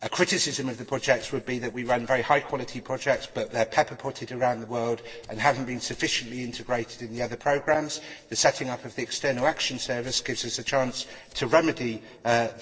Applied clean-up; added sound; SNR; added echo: neural separator model SepFormer DNS4.